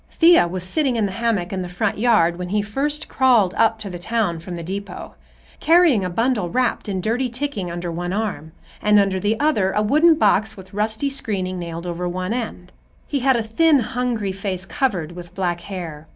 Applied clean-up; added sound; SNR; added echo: none; none; none; none.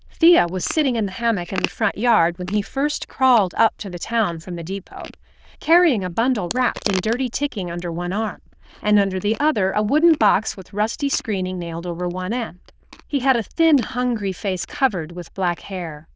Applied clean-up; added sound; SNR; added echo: neural diffusion model UNIVERSE++.